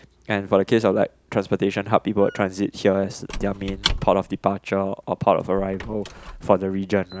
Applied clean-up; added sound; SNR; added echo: none; Squeak / Wood; 13 dB; none.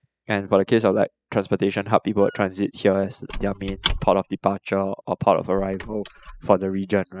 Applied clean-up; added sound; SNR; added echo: classical method spectral subtraction.